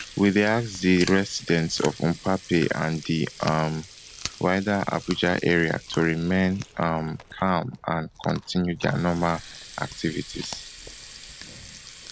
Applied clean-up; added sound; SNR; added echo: none; Water tap, faucet + Chewing, mastication; 16 dB; none.